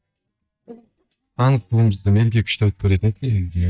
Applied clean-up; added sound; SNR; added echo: neural mask model DeepFilterNet 3.